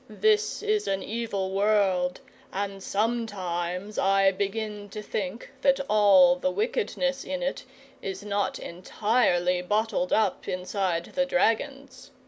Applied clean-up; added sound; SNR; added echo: none; none; none; none.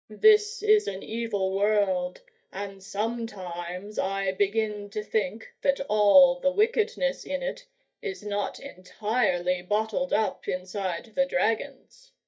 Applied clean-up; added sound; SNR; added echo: neural mask model DeepFilterNet 3.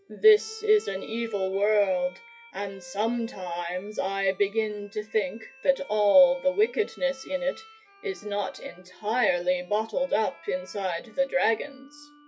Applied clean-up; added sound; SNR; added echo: classical method WPE with log-MMSE.